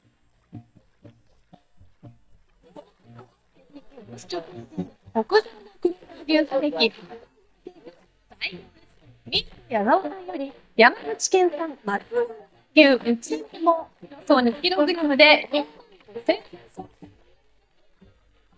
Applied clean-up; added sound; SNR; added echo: neural mask model DeepFilterNet 3.